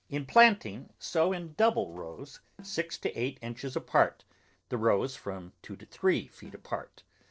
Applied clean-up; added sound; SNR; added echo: neural separator model SepFormer DNS4.